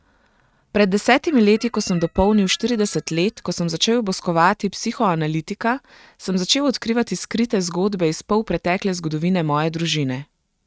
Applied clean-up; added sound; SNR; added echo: neural mask model RNNoise.